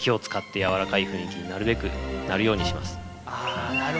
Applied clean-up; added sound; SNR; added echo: none; Chirp, tweet; 14 dB; none.